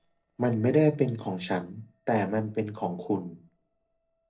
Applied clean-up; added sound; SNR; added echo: neural separator model SepFormer DNS4.